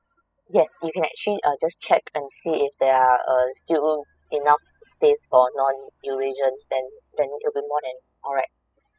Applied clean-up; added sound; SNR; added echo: classical method spectral subtraction.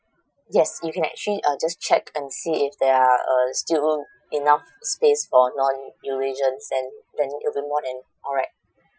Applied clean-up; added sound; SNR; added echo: classical method Wiener filter.